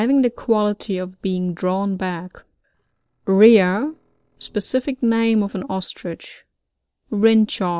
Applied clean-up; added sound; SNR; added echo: neural separator model SepFormer DNS4.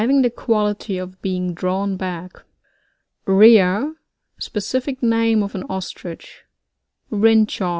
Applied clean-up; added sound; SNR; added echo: none; none; none; none.